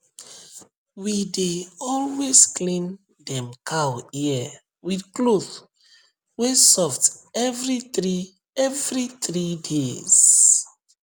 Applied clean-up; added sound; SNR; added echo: none; none; none; none.